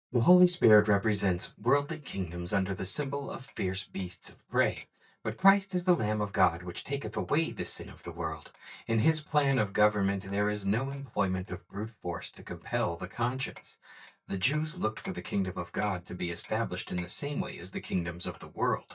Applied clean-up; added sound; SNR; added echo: neural mask model DeepFilterNet 3.